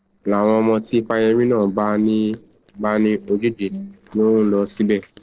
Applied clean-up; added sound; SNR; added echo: neural separator model SepFormer DNS4.